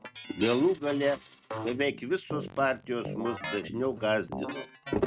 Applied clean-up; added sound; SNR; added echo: neural mask model RNNoise.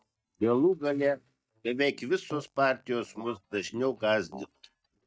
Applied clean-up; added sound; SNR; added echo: neural mask model DeepFilterNet 3.